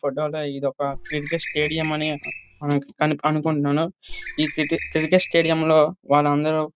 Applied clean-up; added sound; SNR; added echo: none; Bird; 11 dB; none.